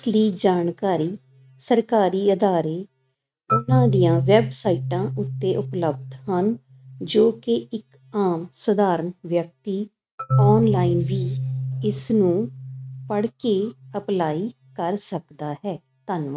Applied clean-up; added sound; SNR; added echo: neural mask model RNNoise.